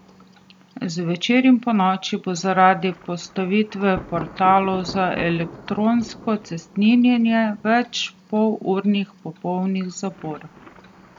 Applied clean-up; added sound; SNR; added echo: none; Thunder; 20 dB; none.